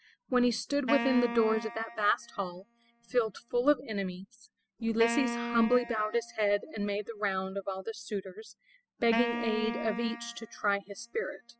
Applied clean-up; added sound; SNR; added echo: classical method spectral subtraction.